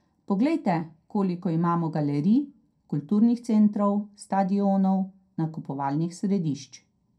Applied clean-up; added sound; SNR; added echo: none; none; none; reverberation time 0.2 s.